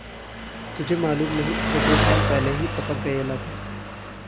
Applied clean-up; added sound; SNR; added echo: none; Engine; -1 dB; none.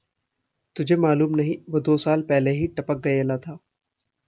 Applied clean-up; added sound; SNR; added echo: none; none; none; none.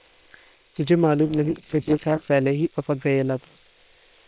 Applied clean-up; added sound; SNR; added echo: neural separator model SepFormer WHAM!.